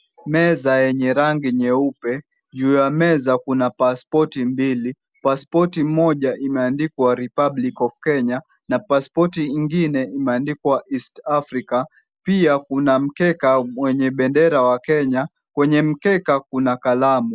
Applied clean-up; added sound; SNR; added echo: none; none; none; none.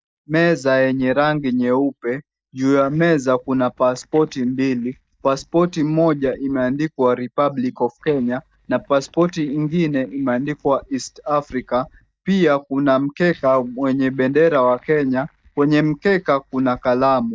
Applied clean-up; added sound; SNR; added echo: neural mask model DeepFilterNet 3.